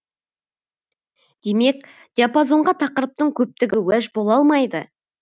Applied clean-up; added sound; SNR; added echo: none; none; none; none.